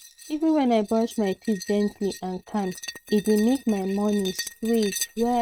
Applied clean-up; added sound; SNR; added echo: neural mask model RNNoise.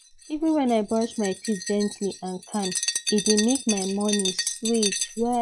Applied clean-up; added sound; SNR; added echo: classical method log-MMSE.